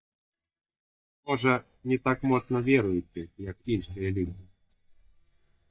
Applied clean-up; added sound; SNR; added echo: neural mask model DeepFilterNet 3.